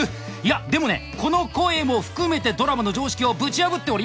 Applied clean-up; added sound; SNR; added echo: none; none; none; none.